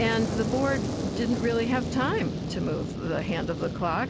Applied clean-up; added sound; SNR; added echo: none; Fire; 3 dB; none.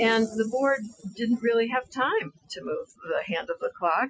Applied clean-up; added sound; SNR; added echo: classical method Wiener filter.